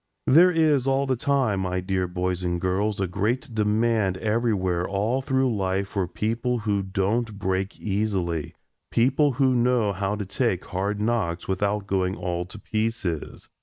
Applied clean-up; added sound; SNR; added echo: neural mask model Resemble Enhance denoiser.